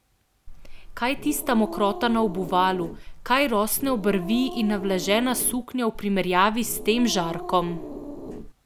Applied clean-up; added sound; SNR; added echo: none; Growling; 11 dB; none.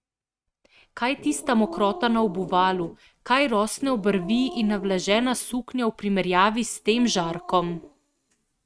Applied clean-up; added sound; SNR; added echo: neural mask model RNNoise.